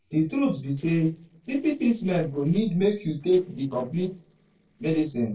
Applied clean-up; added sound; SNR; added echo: neural separator model SepFormer DNS4.